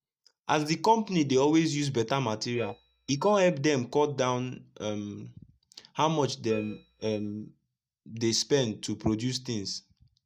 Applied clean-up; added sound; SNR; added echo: neural mask model DeepFilterNet 3.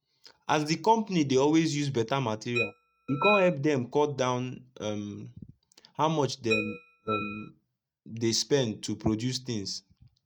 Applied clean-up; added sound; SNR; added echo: neural mask model RNNoise.